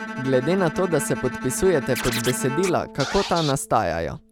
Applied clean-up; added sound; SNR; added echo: none; Bowed string instrument + Scratching (performance technique); 8 dB; none.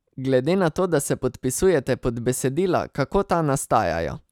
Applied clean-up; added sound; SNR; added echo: none; none; none; none.